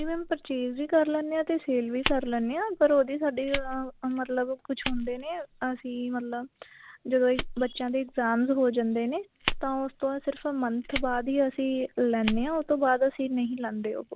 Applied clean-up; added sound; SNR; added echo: none; Fire; 8 dB; none.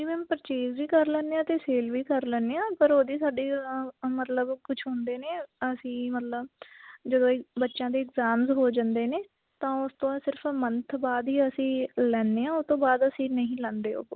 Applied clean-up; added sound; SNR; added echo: none; none; none; none.